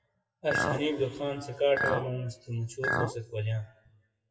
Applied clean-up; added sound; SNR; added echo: classical method WPE with log-MMSE.